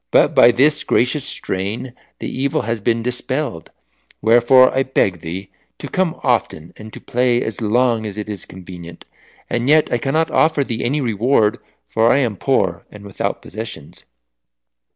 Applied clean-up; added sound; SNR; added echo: none; none; none; none.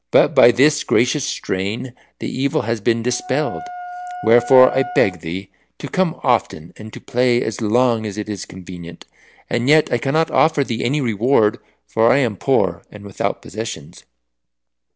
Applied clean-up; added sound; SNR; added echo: none; Wind instrument, woodwind instrument; 13 dB; none.